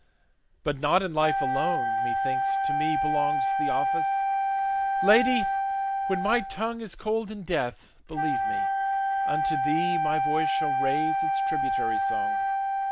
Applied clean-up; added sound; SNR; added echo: none; Wind instrument, woodwind instrument; -4 dB; none.